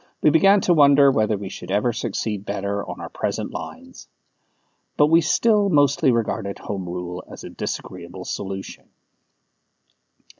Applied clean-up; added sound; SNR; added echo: none; none; none; none.